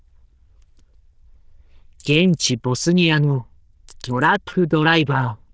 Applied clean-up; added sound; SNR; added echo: neural diffusion model UNIVERSE++.